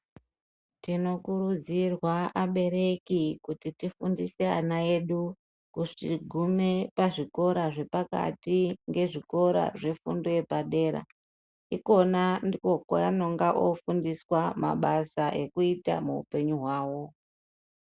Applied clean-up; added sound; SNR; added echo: none; none; none; none.